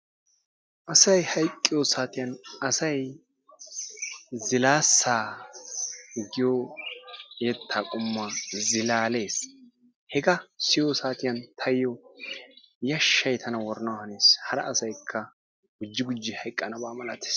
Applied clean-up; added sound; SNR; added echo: none; none; none; none.